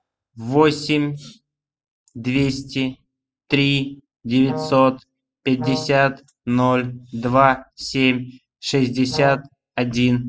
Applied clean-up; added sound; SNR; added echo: classical method spectral subtraction.